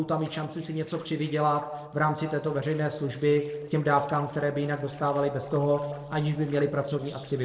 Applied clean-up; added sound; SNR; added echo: neural separator model SepFormer DNS4.